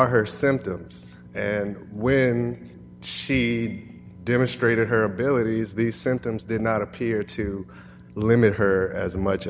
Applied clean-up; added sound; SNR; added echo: none; none; none; none.